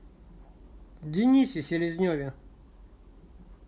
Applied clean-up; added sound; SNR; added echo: none; none; none; none.